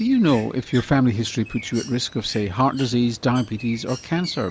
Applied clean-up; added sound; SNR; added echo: none; Bird; 19 dB; none.